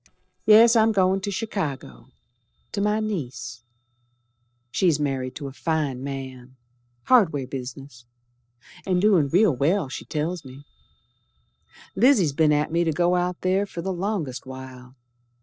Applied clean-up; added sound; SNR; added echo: neural separator model SepFormer DNS4.